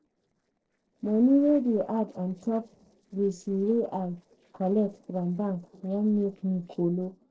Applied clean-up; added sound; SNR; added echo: neural separator model SepFormer DNS4.